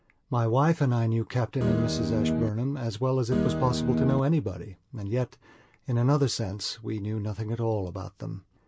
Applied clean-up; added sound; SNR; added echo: none; Guitar; -1 dB; none.